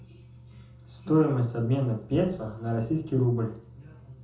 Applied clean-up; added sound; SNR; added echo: none; none; none; reverberation time 0.5 s.